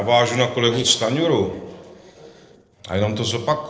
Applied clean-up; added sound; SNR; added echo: neural separator model SepFormer DNS4.